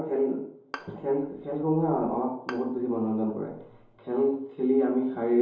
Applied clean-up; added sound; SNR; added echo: none; Bowed string instrument; 19 dB; reverberation time 2.8 s.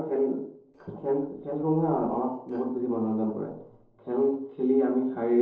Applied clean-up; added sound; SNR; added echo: neural separator model SepFormer DNS4.